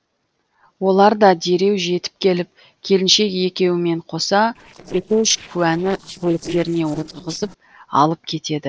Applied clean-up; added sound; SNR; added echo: neural separator model SepFormer DNS4.